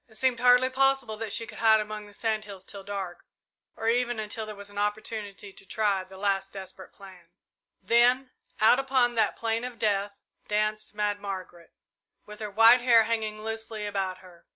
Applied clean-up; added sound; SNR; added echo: none; none; none; none.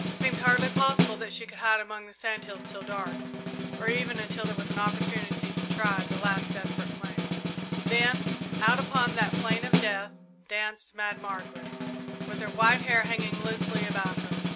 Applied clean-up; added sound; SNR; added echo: none; Snare drum; 1 dB; none.